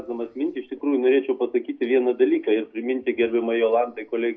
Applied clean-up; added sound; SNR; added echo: none; none; none; reverberation time 0.4 s.